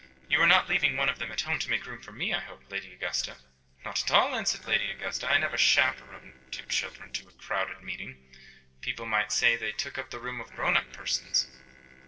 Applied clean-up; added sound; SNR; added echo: neural separator model SepFormer DNS4.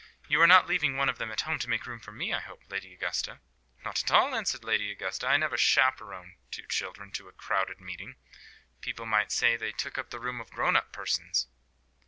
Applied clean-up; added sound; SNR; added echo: none; none; none; none.